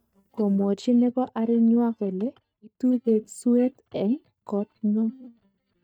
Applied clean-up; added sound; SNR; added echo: neural mask model DeepFilterNet 3.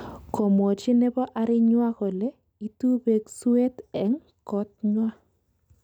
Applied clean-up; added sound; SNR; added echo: none; none; none; none.